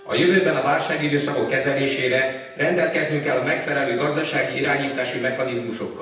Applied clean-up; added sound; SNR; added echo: none; Wind instrument, woodwind instrument; 20 dB; reverberation time 0.9 s.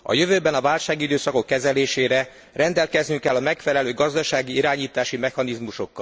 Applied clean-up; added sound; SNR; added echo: none; none; none; none.